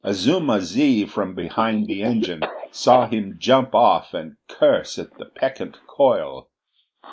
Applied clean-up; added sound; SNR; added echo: neural mask model Resemble Enhance denoiser.